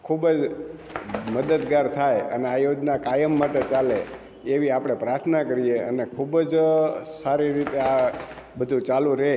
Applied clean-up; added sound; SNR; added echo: none; Bird; 16 dB; none.